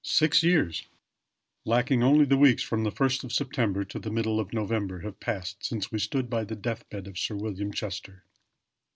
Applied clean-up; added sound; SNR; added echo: none; none; none; none.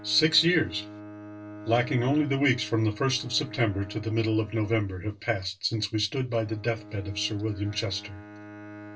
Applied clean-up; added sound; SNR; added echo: none; Bowed string instrument; 16 dB; reverberation time 0.1 s.